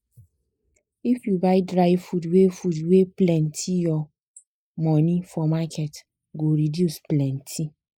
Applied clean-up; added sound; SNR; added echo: neural mask model Resemble Enhance denoiser.